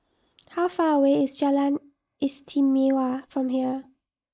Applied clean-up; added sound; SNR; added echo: neural mask model Resemble Enhance denoiser.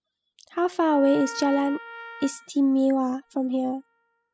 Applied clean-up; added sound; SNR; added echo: classical method spectral subtraction.